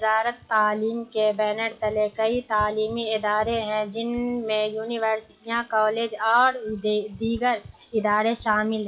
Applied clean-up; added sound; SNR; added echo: classical method WPE with log-MMSE.